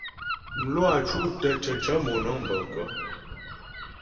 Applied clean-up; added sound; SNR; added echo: none; Gull, seagull / Wind; 7 dB; reverberation time 2.0 s.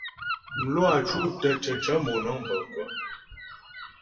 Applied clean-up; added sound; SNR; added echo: classical method WPE with log-MMSE.